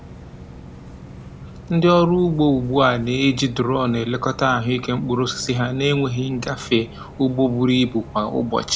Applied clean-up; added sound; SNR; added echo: none; Bus; 17 dB; none.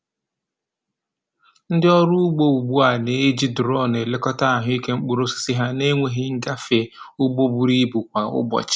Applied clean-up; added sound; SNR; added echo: none; none; none; none.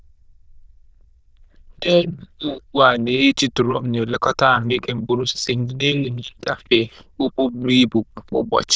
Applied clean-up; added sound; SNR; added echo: neural diffusion model UNIVERSE++.